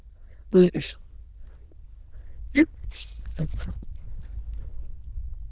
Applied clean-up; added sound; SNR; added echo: neural diffusion model UNIVERSE++.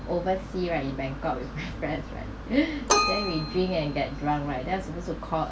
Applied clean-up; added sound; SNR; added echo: none; Keyboard (musical); 6 dB; none.